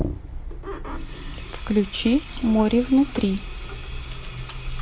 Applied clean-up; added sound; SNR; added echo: none; Sink (filling or washing); 12 dB; none.